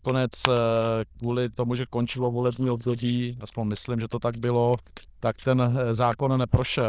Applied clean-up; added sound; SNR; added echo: neural diffusion model UNIVERSE++.